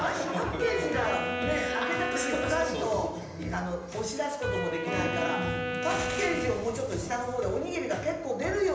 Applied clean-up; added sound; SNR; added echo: none; Wind instrument, woodwind instrument; 4 dB; reverberation time 0.9 s.